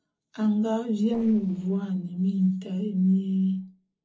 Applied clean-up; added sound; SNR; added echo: neural separator model SepFormer DNS4.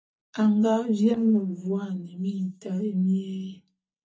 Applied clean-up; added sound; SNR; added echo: neural mask model DeepFilterNet 3.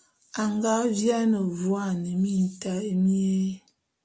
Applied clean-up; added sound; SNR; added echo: none; none; none; none.